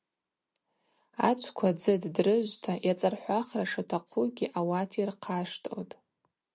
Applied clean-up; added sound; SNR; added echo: none; none; none; none.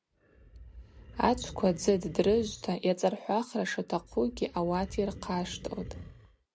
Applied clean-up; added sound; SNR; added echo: none; Animal; 15 dB; none.